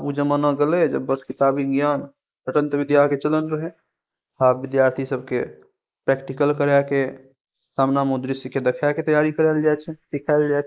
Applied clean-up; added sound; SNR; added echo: neural mask model Resemble Enhance denoiser.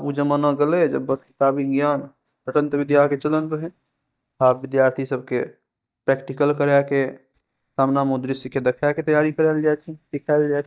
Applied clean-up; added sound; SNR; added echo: neural mask model DeepFilterNet 3.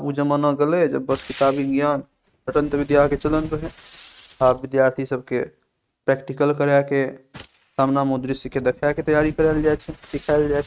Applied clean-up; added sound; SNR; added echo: neural mask model RNNoise.